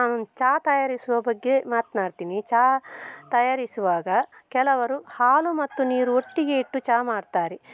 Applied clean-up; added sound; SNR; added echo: none; none; none; none.